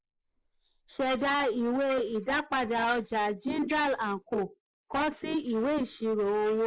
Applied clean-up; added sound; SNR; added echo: neural mask model Resemble Enhance denoiser.